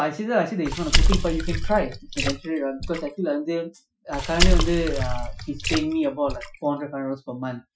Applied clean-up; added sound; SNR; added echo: classical method Wiener filter.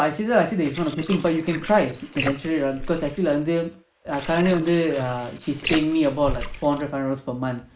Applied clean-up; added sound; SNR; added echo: neural mask model Resemble Enhance denoiser.